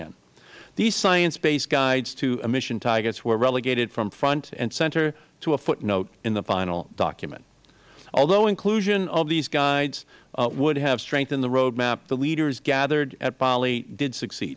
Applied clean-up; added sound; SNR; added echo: none; none; none; none.